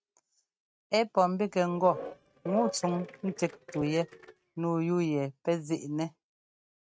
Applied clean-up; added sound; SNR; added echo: neural mask model RNNoise.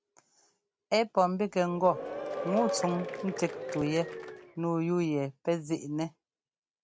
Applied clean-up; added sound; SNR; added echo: none; Applause / Crowd / Cheering; 6 dB; none.